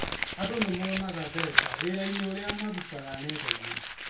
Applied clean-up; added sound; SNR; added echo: none; Crumpling, crinkling; -1 dB; reverberation time 0.3 s.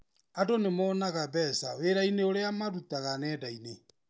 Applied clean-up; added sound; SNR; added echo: none; none; none; none.